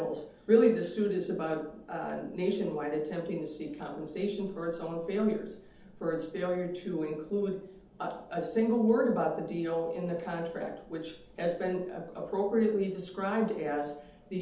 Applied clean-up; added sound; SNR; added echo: none; none; none; reverberation time 0.6 s.